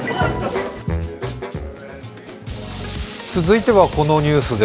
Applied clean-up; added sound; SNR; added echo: none; Acoustic guitar; 16 dB; none.